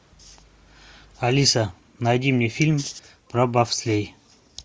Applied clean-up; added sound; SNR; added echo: none; none; none; none.